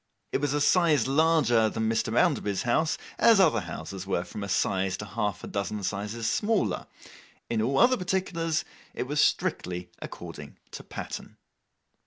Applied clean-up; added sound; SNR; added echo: none; none; none; none.